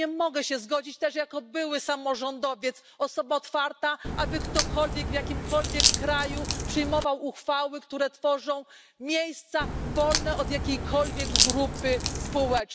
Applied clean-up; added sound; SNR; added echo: none; Crack; 0 dB; none.